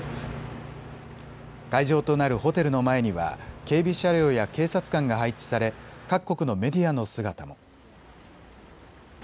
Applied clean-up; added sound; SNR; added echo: none; none; none; none.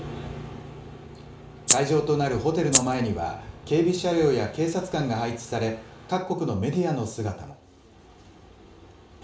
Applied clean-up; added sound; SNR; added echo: none; Rattle (instrument); -5 dB; reverberation time 0.5 s.